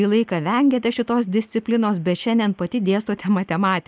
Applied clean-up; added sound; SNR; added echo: none; none; none; none.